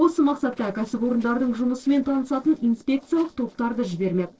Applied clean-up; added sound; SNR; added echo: neural separator model SepFormer DNS4.